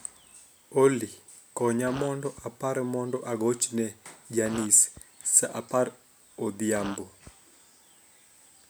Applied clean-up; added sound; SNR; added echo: none; Fart; 18 dB; none.